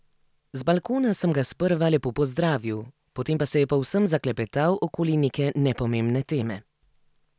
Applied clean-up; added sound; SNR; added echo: none; none; none; none.